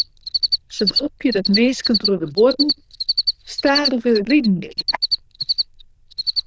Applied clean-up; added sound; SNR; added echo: neural diffusion model UNIVERSE++.